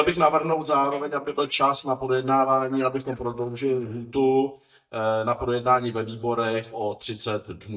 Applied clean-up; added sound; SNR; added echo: neural mask model DeepFilterNet 3.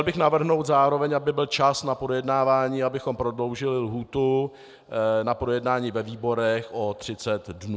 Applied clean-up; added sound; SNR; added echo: none; none; none; none.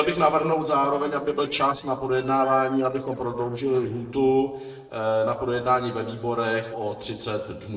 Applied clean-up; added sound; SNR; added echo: neural separator model SepFormer DNS4.